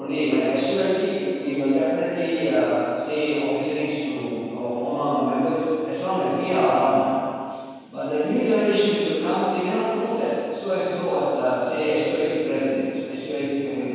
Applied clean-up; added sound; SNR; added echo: none; none; none; reverberation time 2.1 s.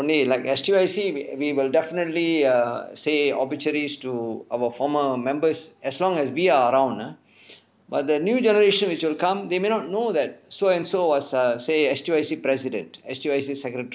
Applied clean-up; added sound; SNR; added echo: none; none; none; none.